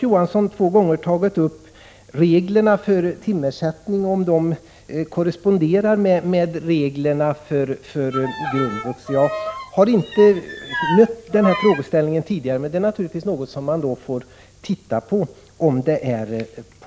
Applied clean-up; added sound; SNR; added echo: none; Bowed string instrument; 8 dB; none.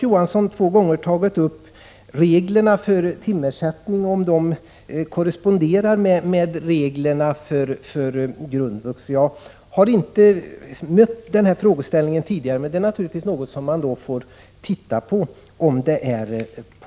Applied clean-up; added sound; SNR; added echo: none; none; none; none.